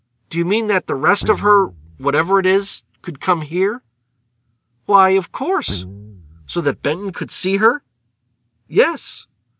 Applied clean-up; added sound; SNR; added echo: none; Guitar; 15 dB; none.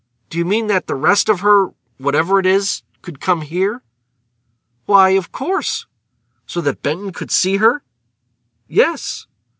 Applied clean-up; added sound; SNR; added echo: none; none; none; none.